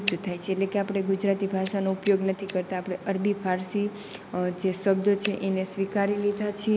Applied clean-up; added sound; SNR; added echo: none; Scissors; 8 dB; none.